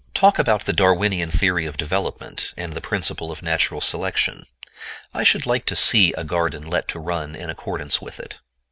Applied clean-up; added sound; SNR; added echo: none; none; none; none.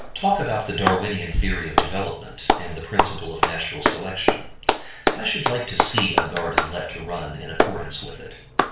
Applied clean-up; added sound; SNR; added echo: none; Clapping; -2 dB; reverberation time 0.4 s.